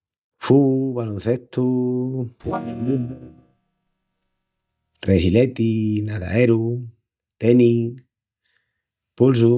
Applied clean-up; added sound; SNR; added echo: neural mask model DeepFilterNet 3.